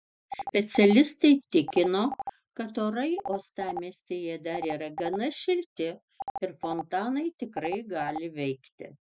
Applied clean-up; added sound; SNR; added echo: none; Telephone; 12 dB; none.